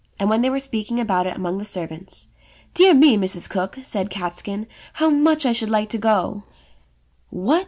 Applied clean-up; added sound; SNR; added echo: none; none; none; none.